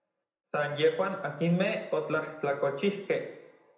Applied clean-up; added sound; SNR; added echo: none; none; none; reverberation time 0.8 s.